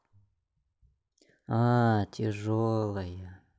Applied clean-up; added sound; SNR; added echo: none; none; none; none.